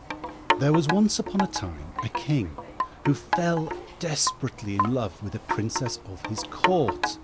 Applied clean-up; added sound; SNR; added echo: none; Wind chime; 4 dB; none.